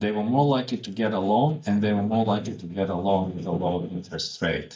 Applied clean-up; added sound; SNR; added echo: neural mask model DeepFilterNet 3.